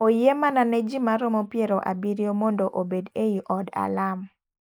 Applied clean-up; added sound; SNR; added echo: neural mask model Resemble Enhance denoiser.